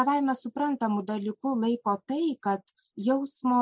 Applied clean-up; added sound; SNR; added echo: none; none; none; none.